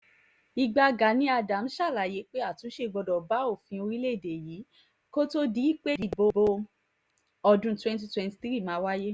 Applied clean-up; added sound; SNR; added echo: none; none; none; none.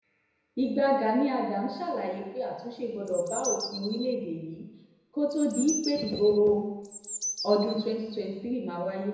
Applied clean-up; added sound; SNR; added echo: none; Bird; 8 dB; reverberation time 1.0 s.